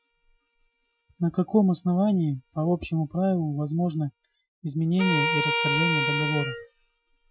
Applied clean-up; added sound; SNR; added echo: classical method Wiener filter.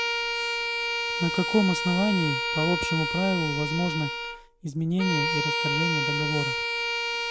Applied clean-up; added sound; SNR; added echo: none; Bowed string instrument; 0 dB; none.